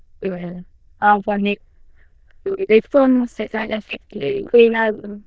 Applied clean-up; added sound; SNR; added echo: neural diffusion model UNIVERSE++.